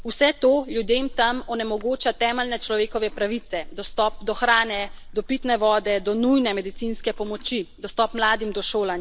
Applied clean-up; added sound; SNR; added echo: none; Livestock, farm animals, working animals; 13 dB; none.